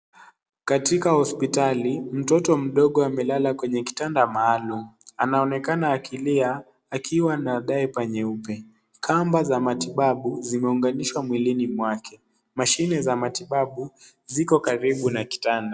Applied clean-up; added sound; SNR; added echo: none; none; none; none.